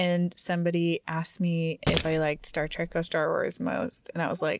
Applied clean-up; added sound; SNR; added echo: none; Keys jangling; -2 dB; none.